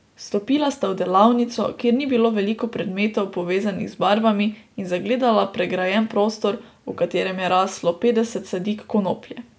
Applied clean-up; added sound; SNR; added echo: none; none; none; none.